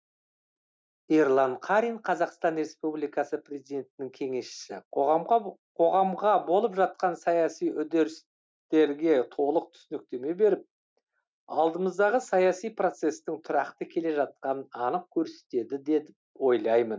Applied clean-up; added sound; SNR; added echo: none; none; none; none.